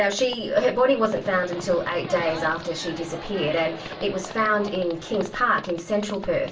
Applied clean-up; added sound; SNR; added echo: none; Livestock, farm animals, working animals; 14 dB; reverberation time 0.3 s.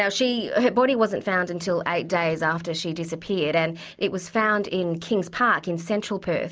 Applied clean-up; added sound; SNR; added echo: none; none; none; none.